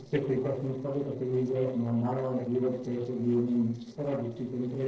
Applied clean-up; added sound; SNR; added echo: neural separator model SepFormer DNS4.